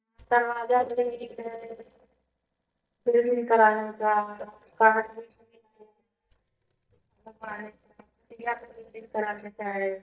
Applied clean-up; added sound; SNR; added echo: neural mask model DeepFilterNet 3.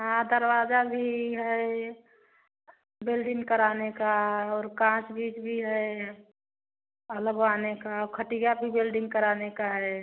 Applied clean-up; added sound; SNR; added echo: none; none; none; none.